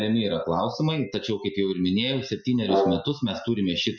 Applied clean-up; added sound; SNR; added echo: classical method Wiener filter.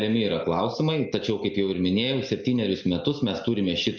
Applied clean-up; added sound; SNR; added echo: none; none; none; none.